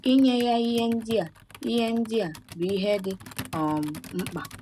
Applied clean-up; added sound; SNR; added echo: none; Computer keyboard; 17 dB; none.